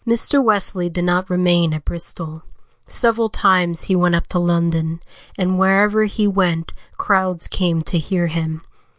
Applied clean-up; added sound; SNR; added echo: none; none; none; none.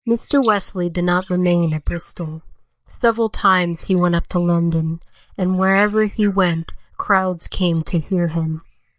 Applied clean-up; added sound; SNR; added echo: neural mask model DeepFilterNet 3.